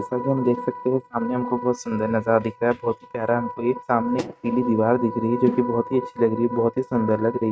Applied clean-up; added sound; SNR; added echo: neural mask model RNNoise.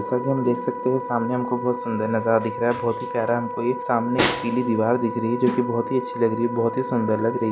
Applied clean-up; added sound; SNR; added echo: none; Wind instrument, woodwind instrument + Snare drum; 6 dB; none.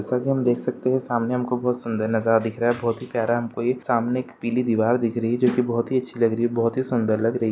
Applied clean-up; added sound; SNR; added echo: none; none; none; none.